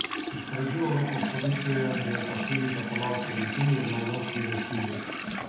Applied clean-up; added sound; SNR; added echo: none; Sink (filling or washing) / Water tap, faucet; 2 dB; reverberation time 0.9 s.